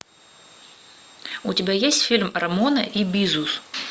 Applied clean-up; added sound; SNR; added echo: none; none; none; none.